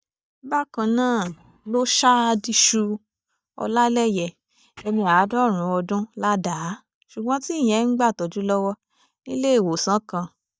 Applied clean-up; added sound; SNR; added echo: neural mask model DeepFilterNet 3.